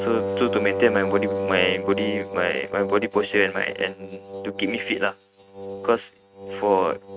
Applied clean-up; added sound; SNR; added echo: neural mask model RNNoise.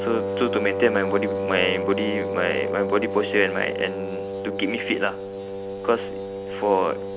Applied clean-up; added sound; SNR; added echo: none; Wind instrument, woodwind instrument; 3 dB; none.